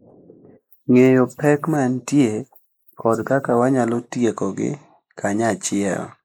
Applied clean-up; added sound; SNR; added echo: neural mask model Resemble Enhance denoiser.